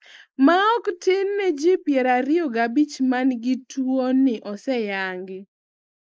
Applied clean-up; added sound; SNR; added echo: neural mask model Resemble Enhance denoiser.